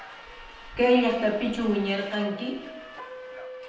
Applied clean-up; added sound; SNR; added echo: none; Subway, metro, underground; 15 dB; reverberation time 0.9 s.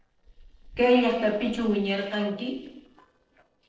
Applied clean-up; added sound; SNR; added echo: neural separator model SepFormer DNS4.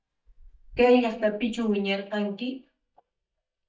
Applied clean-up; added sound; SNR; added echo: neural mask model DeepFilterNet 3.